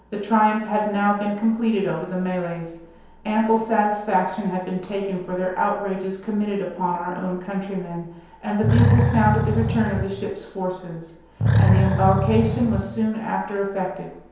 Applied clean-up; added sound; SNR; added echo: none; Animal; -3 dB; reverberation time 0.9 s.